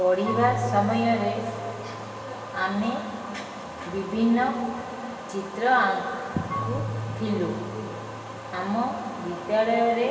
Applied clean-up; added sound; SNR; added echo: none; Marimba, xylophone / Wood; 11 dB; reverberation time 2.4 s.